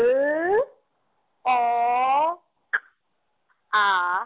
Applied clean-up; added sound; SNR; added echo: none; none; none; none.